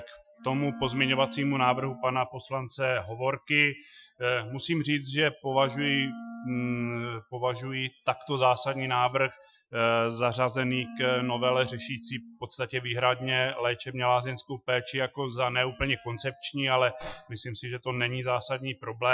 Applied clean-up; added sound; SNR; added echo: classical method Wiener filter.